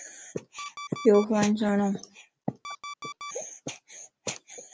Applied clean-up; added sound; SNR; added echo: none; Alarm; 14 dB; none.